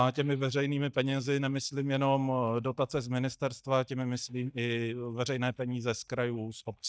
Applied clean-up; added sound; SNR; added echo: neural mask model DeepFilterNet 3.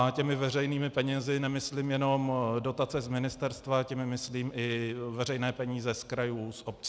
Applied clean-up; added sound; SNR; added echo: none; none; none; none.